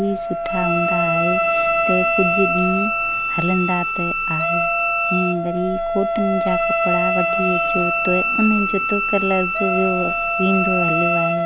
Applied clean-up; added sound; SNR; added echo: none; Wind instrument, woodwind instrument + Bowed string instrument; -3 dB; none.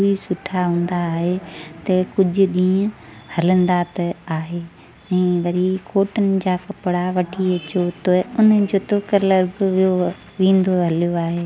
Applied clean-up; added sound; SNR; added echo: none; none; none; none.